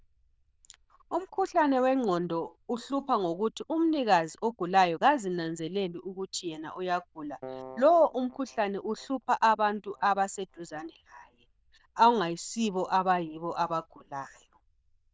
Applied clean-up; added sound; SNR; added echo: neural diffusion model UNIVERSE++.